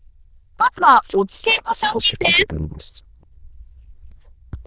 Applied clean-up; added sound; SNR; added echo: neural diffusion model UNIVERSE++.